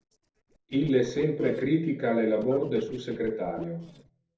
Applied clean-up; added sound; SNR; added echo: neural separator model SepFormer DNS4.